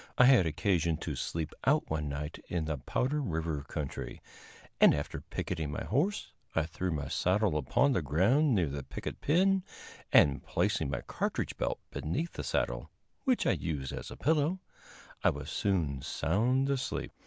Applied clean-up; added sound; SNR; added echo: none; none; none; none.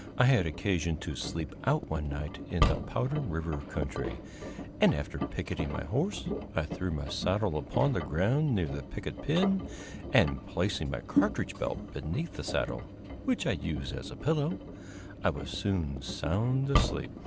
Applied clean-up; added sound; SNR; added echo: none; Engine; 5 dB; none.